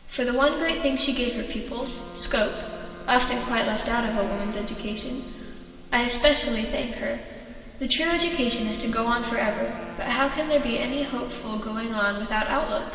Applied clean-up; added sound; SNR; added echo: none; Wind instrument, woodwind instrument; 18 dB; reverberation time 2.6 s.